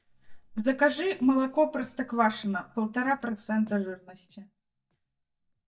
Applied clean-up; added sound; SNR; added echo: neural mask model DeepFilterNet 3.